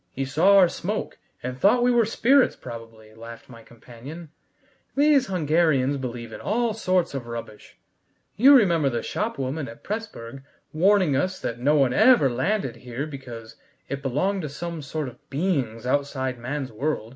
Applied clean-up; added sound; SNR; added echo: none; none; none; none.